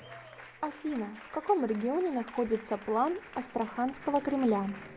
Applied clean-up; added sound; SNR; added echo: none; Applause; 17 dB; none.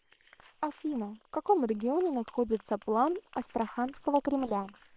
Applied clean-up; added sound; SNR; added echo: neural separator model SepFormer WHAM!.